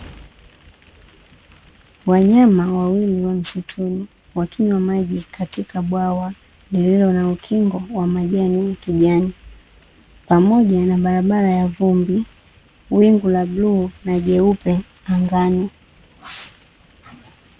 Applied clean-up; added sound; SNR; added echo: none; none; none; none.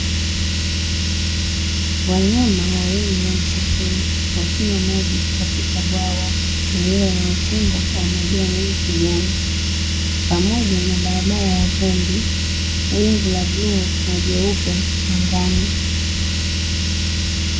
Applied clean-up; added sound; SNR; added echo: none; Car; -4 dB; reverberation time 0.4 s.